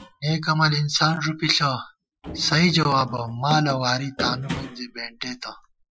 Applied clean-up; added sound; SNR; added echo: classical method Wiener filter.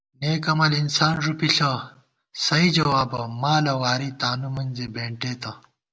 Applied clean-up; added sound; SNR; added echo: none; none; none; none.